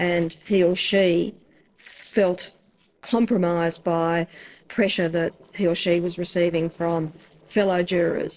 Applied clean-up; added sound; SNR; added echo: neural separator model SepFormer DNS4.